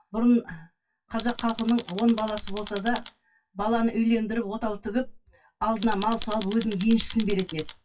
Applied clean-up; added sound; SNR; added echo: classical method WPE with log-MMSE.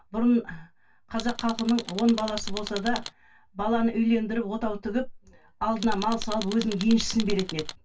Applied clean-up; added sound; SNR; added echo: none; Tools; 12 dB; reverberation time 0.1 s.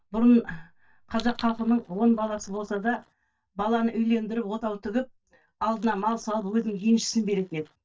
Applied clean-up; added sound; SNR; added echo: neural mask model DeepFilterNet 3.